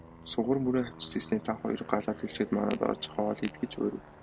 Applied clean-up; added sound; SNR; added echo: none; Aircraft + Tap / Glass; 16 dB; none.